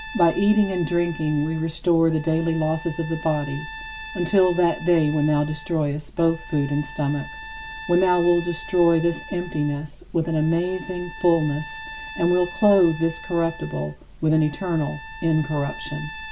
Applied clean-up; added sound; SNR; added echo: none; Trumpet; 16 dB; none.